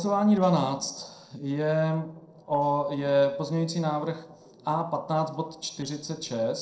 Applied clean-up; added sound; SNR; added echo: neural separator model SepFormer DNS4.